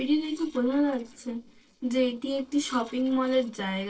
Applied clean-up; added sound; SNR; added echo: neural separator model SepFormer DNS4.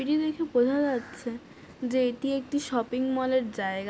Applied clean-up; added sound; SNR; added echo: none; none; none; none.